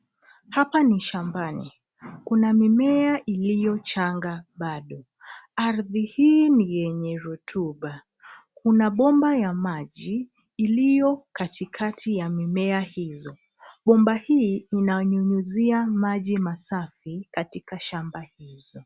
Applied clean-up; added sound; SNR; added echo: none; none; none; none.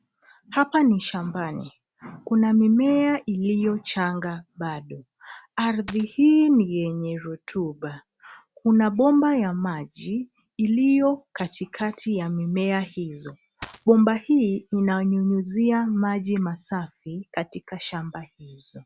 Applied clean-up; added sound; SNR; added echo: none; Coin (dropping); 17 dB; none.